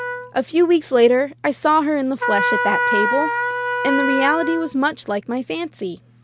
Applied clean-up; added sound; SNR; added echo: none; Trumpet; 4 dB; none.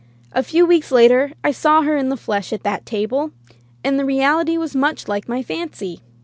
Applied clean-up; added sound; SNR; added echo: none; none; none; none.